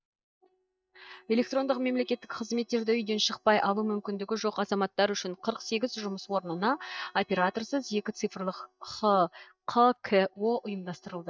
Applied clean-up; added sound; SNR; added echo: neural mask model DeepFilterNet 3.